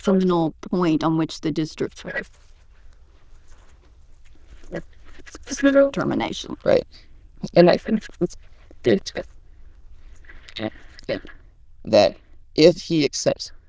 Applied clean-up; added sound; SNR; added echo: neural diffusion model UNIVERSE++.